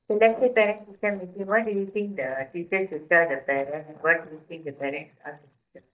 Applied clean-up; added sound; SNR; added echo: neural mask model DeepFilterNet 3.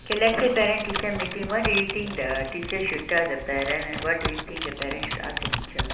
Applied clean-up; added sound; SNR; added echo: none; Computer keyboard; 6 dB; reverberation time 0.9 s.